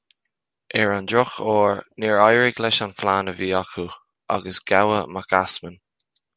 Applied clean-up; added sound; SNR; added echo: none; none; none; none.